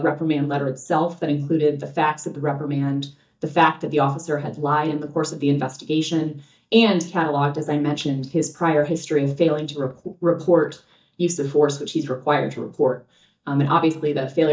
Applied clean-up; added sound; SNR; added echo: neural mask model DeepFilterNet 3.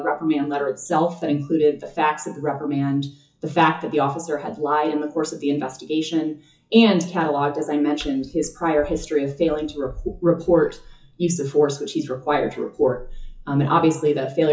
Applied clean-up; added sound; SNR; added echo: classical method WPE with log-MMSE.